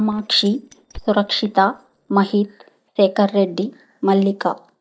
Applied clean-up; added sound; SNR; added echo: neural mask model DeepFilterNet 3.